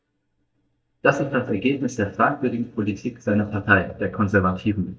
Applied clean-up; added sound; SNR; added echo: neural mask model DeepFilterNet 3.